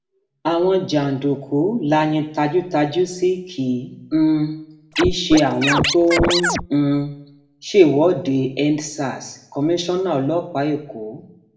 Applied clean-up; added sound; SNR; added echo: none; Scratching (performance technique); 1 dB; reverberation time 0.6 s.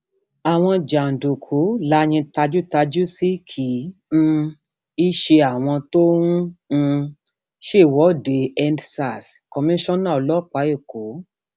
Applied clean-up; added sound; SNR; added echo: none; none; none; none.